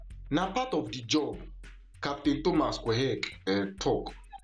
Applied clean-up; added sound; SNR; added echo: none; Drum kit; 16 dB; none.